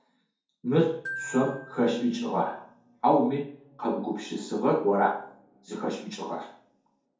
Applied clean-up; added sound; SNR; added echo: none; Glockenspiel; 15 dB; reverberation time 0.6 s.